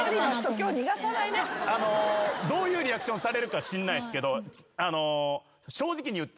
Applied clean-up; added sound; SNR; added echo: none; none; none; none.